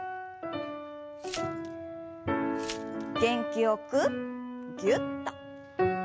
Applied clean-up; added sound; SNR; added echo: none; Glass; 16 dB; none.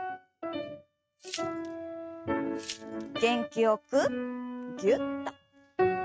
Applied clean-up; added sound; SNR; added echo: neural mask model RNNoise.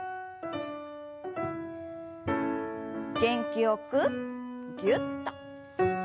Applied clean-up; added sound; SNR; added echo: none; none; none; none.